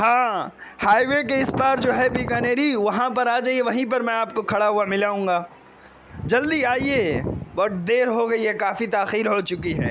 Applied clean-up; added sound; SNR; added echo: none; none; none; none.